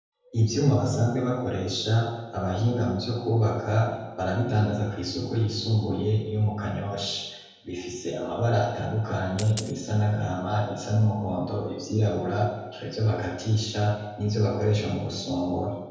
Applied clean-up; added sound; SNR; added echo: neural separator model SepFormer DNS4.